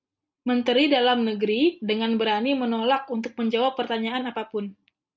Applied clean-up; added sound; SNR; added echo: none; none; none; none.